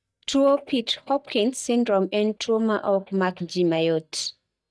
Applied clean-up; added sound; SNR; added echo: neural mask model DeepFilterNet 3.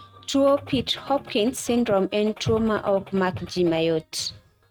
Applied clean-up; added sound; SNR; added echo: neural mask model RNNoise.